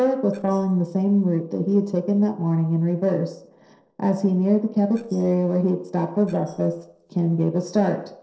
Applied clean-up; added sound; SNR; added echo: neural separator model SepFormer DNS4.